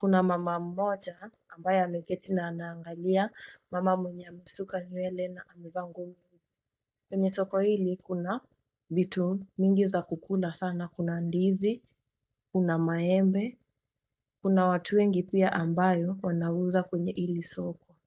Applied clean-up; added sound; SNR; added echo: neural mask model DeepFilterNet 3.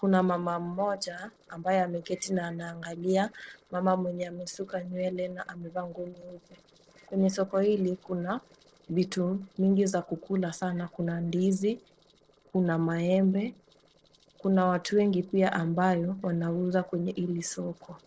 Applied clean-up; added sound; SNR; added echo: neural separator model SepFormer DNS4.